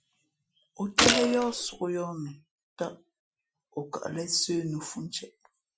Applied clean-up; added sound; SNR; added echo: classical method Wiener filter.